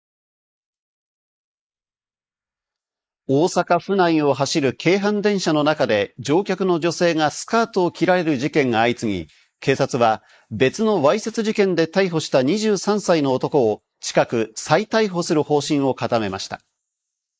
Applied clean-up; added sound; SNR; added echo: neural mask model Resemble Enhance denoiser.